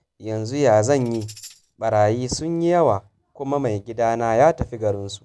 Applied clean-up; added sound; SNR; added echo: none; Tambourine; 18 dB; none.